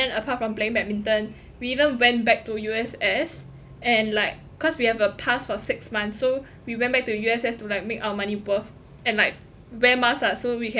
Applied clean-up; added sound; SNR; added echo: none; none; none; none.